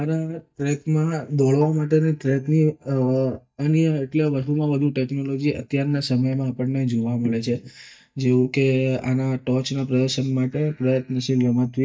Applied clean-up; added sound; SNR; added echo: neural mask model DeepFilterNet 3.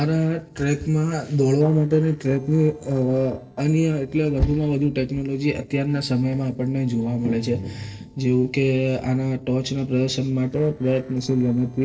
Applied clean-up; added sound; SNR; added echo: neural separator model SepFormer DNS4.